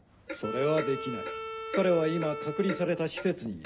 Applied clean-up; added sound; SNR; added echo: none; Wind instrument, woodwind instrument + Clock; 7 dB; none.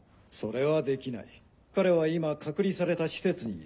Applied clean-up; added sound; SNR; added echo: none; none; none; none.